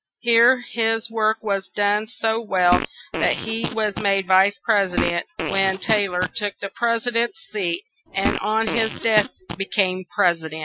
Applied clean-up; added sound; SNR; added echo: classical method Wiener filter.